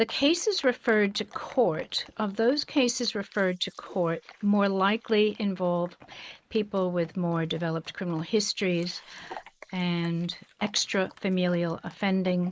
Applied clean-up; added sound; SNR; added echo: neural mask model Resemble Enhance denoiser.